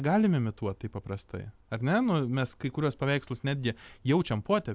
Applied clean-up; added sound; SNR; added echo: none; none; none; none.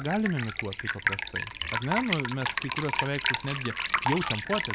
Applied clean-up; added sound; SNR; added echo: none; Liquid; 0 dB; none.